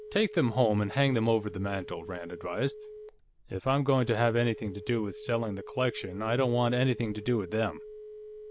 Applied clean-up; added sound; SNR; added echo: none; Telephone; 15 dB; none.